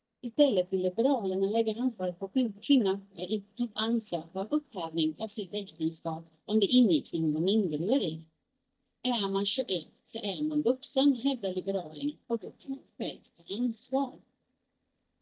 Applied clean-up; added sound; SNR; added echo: neural mask model DeepFilterNet 3.